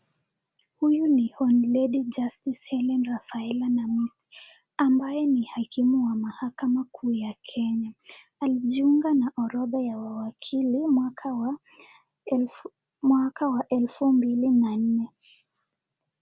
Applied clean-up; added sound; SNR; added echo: none; none; none; none.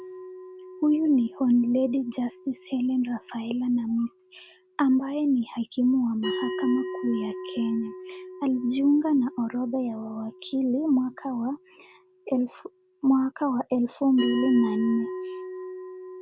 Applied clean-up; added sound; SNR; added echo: none; Bell; 12 dB; none.